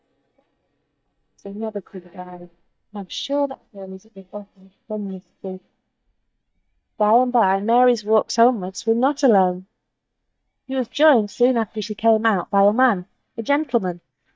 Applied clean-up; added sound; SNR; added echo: neural mask model DeepFilterNet 3.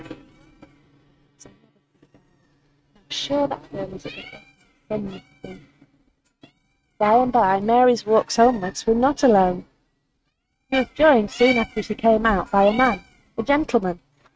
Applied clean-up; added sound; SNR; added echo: neural mask model RNNoise.